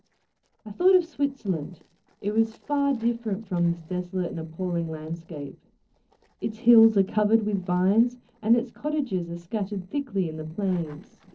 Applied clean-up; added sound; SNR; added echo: neural separator model SepFormer DNS4.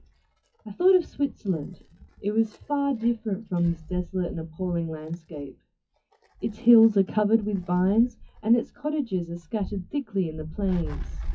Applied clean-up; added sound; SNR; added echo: classical method WPE with log-MMSE.